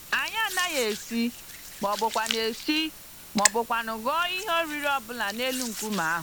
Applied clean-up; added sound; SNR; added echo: none; Hands; 7 dB; none.